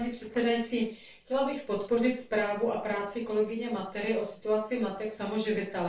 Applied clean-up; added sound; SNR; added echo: neural separator model SepFormer DNS4.